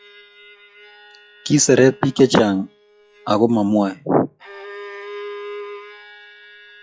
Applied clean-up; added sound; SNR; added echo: classical method log-MMSE.